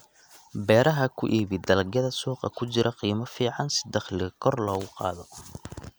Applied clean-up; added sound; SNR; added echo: none; none; none; none.